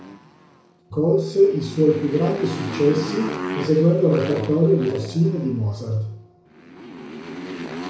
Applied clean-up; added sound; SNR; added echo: none; Motorcycle; 12 dB; reverberation time 0.6 s.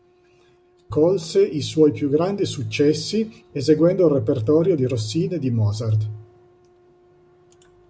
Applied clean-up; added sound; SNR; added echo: none; none; none; none.